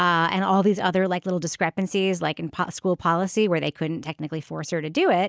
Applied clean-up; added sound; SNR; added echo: none; none; none; none.